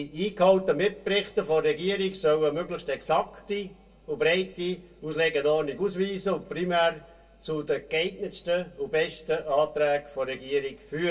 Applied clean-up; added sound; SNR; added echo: none; none; none; reverberation time 0.1 s.